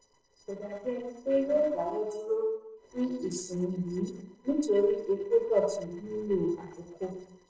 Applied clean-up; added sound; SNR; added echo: neural separator model SepFormer DNS4.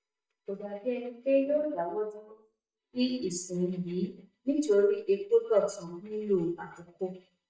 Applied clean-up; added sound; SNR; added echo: neural mask model DeepFilterNet 3.